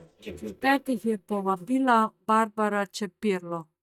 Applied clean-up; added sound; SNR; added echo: neural mask model DeepFilterNet 3.